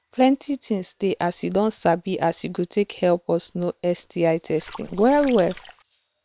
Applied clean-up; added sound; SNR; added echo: neural separator model SepFormer WHAM!.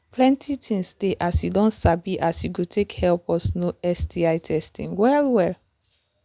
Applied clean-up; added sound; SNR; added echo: none; none; none; none.